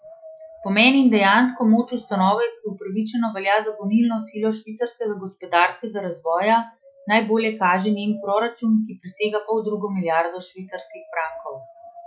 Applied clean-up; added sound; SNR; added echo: classical method Wiener filter.